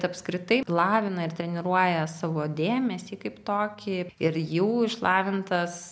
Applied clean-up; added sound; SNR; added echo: none; none; none; none.